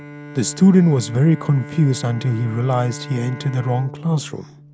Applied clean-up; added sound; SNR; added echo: none; Bowed string instrument; 16 dB; none.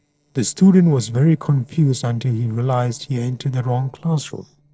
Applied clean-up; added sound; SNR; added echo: neural separator model SepFormer DNS4.